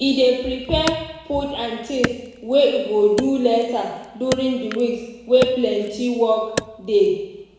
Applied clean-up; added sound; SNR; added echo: none; Wood; 13 dB; reverberation time 1.0 s.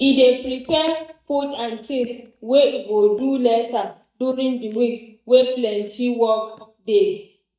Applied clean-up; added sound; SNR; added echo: neural mask model DeepFilterNet 3.